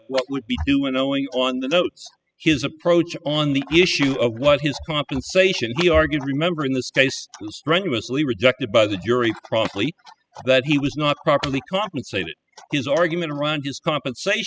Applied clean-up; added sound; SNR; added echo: classical method spectral subtraction.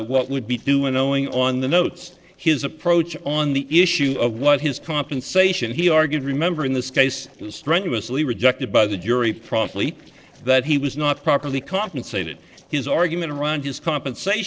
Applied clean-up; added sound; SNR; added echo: neural separator model SepFormer DNS4.